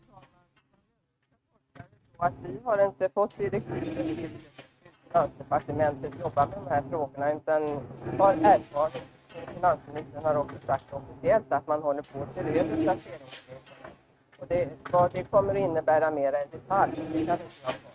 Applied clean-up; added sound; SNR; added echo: neural mask model RNNoise.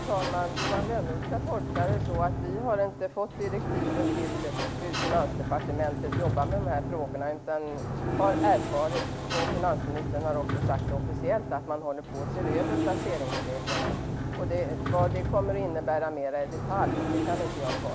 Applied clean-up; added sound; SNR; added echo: none; Sliding door; 0 dB; none.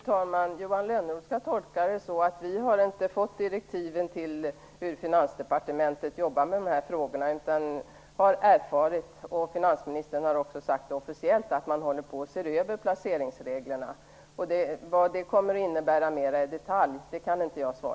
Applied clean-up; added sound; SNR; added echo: none; none; none; none.